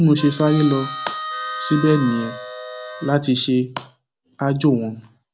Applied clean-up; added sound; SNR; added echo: none; Harmonica; 10 dB; none.